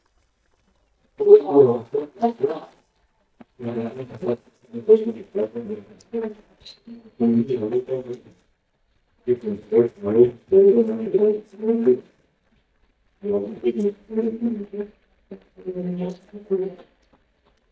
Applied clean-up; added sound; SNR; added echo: neural mask model DeepFilterNet 3.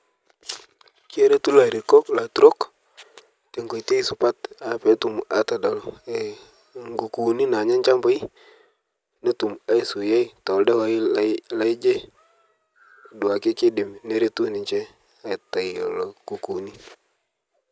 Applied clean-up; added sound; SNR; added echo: none; none; none; none.